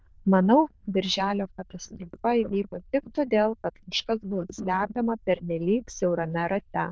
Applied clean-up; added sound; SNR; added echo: neural diffusion model UNIVERSE++.